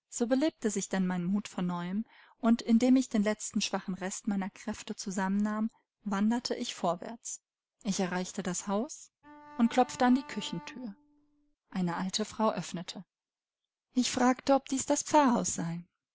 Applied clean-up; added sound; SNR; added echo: none; Bowed string instrument; 20 dB; none.